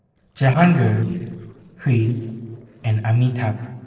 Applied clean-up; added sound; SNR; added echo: neural separator model SepFormer DNS4.